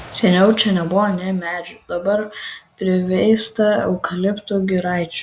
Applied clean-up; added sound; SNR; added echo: none; none; none; none.